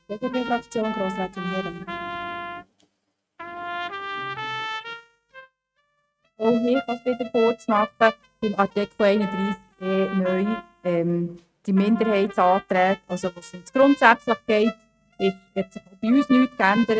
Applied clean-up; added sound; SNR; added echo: neural mask model RNNoise.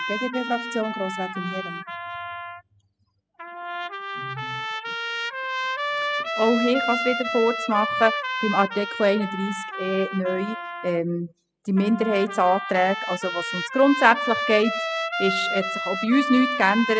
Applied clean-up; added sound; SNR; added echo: classical method spectral subtraction.